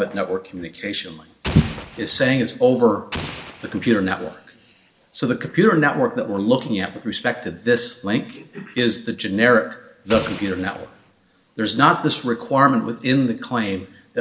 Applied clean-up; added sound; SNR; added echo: none; Explosion; 13 dB; reverberation time 0.7 s.